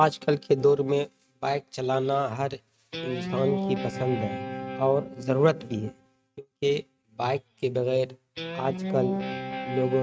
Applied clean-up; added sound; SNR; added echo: neural mask model RNNoise.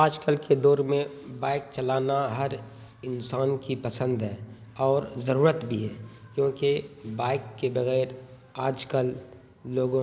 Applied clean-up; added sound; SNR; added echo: none; none; none; none.